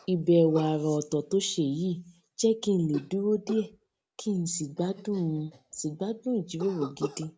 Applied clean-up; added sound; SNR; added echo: none; Cough; 16 dB; none.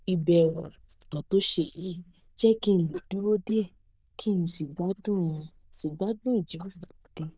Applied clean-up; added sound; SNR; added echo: neural diffusion model UNIVERSE++.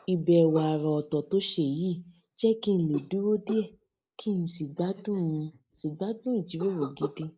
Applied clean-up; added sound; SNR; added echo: neural mask model Resemble Enhance denoiser.